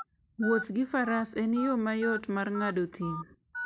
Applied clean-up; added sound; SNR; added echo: none; Telephone; 10 dB; none.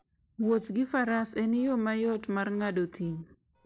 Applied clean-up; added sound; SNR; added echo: neural separator model SepFormer DNS4.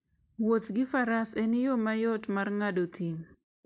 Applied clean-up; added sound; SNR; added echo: neural mask model Resemble Enhance denoiser.